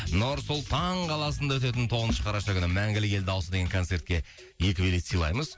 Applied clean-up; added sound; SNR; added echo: none; none; none; none.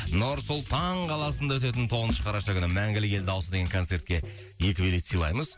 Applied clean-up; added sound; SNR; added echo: none; Tap; 18 dB; none.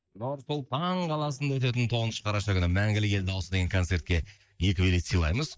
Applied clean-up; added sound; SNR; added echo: neural mask model DeepFilterNet 3.